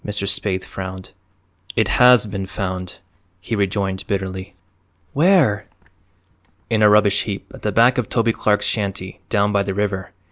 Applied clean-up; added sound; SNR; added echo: none; none; none; none.